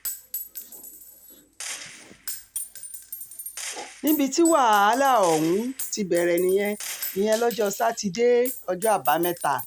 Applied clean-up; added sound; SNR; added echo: none; Gunshot, gunfire; 11 dB; none.